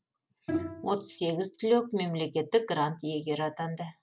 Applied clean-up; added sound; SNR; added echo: none; Bowed string instrument; 9 dB; none.